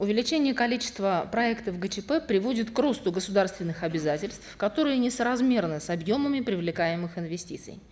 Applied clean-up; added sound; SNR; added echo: none; none; none; none.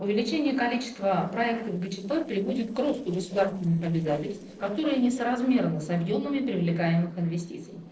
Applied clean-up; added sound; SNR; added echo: neural separator model SepFormer DNS4.